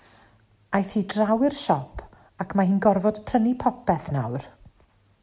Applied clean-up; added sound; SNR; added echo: none; none; none; none.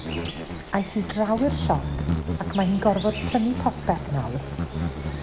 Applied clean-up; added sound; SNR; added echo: none; Insect; 3 dB; none.